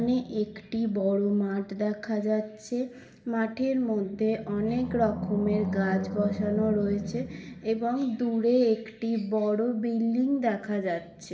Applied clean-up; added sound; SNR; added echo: none; Animal; 10 dB; reverberation time 0.6 s.